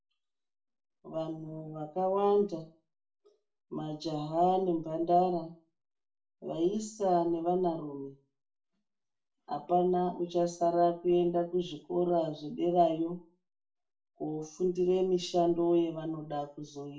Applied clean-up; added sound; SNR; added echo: none; none; none; reverberation time 0.3 s.